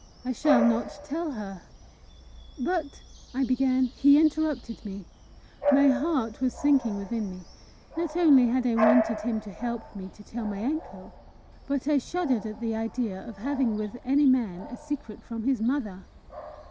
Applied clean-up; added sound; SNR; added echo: none; Bark / Bird vocalization, bird call, bird song; 9 dB; none.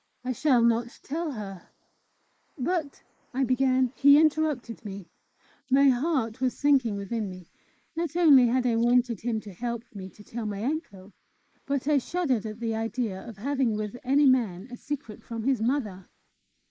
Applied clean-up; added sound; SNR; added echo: neural mask model Resemble Enhance denoiser.